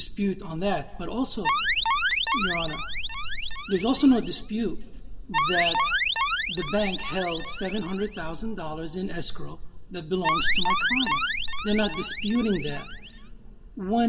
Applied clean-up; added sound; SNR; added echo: none; Alarm; 0 dB; reverberation time 2.5 s.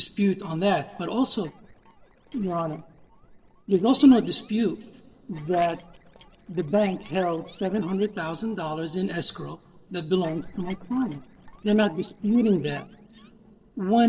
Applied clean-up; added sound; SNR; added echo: neural separator model SepFormer DNS4.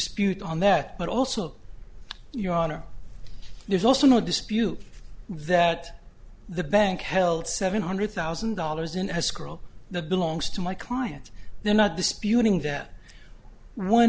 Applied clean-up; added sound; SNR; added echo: none; none; none; none.